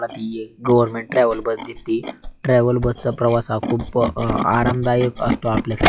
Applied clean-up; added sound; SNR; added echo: classical method log-MMSE.